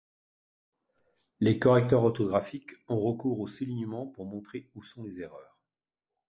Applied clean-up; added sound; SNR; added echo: none; none; none; none.